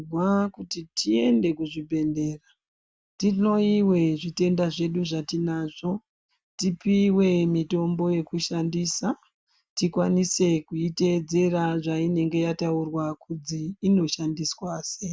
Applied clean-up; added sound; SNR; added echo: none; none; none; none.